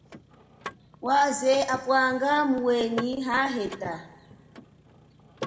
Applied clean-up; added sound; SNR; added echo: none; Mechanisms / Car; 16 dB; reverberation time 1.4 s.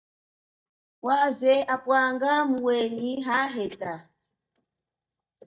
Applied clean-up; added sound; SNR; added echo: neural mask model DeepFilterNet 3.